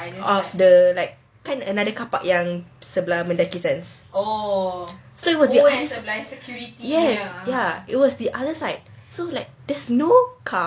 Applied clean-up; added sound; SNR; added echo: none; none; none; none.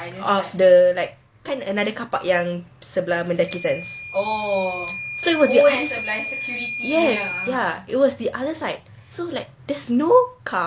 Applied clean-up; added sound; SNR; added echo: none; Microwave oven / Alarm; 13 dB; none.